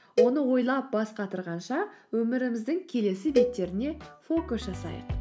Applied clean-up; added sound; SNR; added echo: none; Cowbell; 2 dB; none.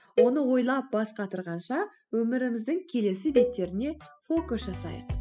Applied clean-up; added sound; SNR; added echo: classical method spectral subtraction.